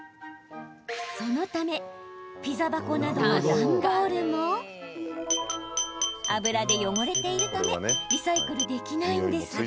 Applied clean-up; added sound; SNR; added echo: none; Glass; 2 dB; none.